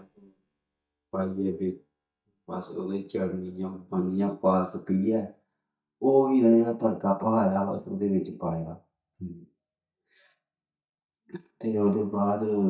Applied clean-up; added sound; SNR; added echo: neural mask model DeepFilterNet 3.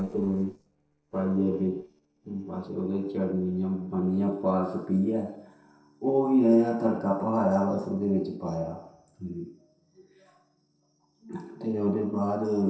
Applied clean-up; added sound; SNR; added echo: neural separator model SepFormer DNS4.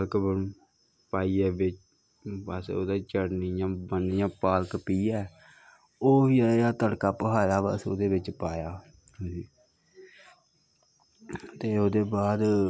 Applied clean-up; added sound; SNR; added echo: none; none; none; none.